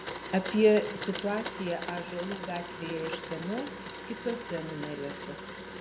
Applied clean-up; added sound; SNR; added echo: none; Domestic sounds, home sounds; 8 dB; none.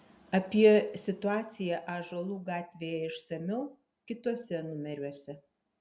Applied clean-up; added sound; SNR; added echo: none; none; none; none.